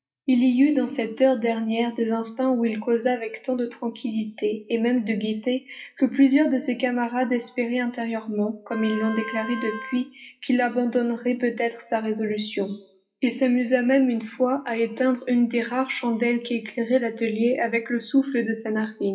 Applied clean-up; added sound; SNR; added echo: classical method WPE with log-MMSE.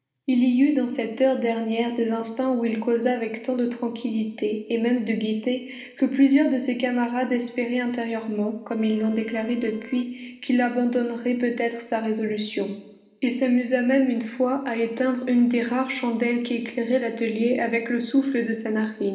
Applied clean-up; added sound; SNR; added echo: neural separator model SepFormer DNS4.